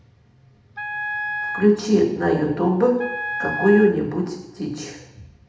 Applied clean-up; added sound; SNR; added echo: none; Wind instrument, woodwind instrument; 9 dB; reverberation time 0.8 s.